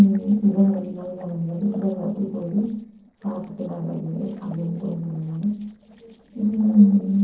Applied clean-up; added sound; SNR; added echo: neural separator model SepFormer DNS4.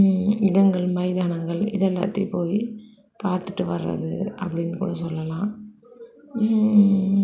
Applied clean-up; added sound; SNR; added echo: none; none; none; none.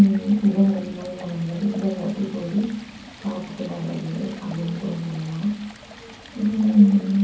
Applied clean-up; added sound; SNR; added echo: none; Stream; 20 dB; reverberation time 0.6 s.